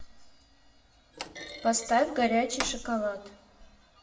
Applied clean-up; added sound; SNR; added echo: none; Thump, thud; 10 dB; reverberation time 0.6 s.